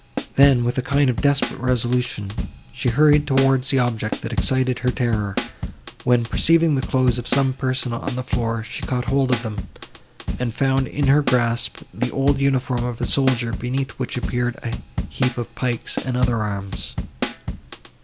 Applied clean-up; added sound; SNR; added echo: none; Drum kit; 7 dB; none.